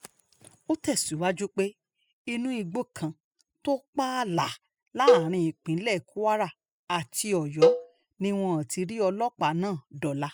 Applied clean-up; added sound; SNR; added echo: classical method spectral subtraction.